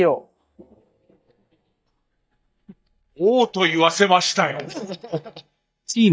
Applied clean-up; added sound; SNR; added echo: neural mask model DeepFilterNet 3.